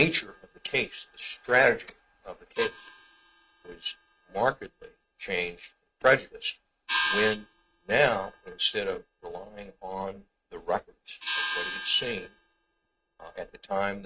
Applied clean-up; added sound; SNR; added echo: neural mask model RNNoise.